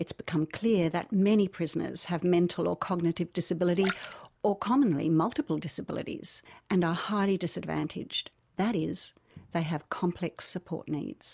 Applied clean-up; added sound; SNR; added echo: none; Splash, splatter; 14 dB; none.